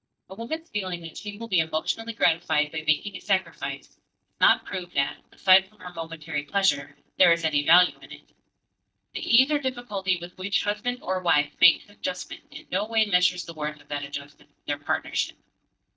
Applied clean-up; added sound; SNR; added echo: neural mask model DeepFilterNet 3.